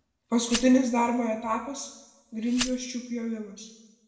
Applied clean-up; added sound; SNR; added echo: none; Glass; 12 dB; reverberation time 1.0 s.